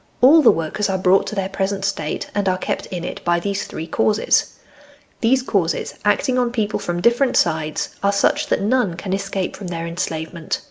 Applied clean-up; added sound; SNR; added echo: none; none; none; none.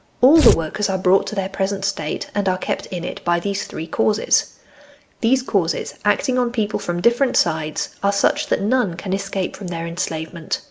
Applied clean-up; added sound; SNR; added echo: none; Tearing; -1 dB; none.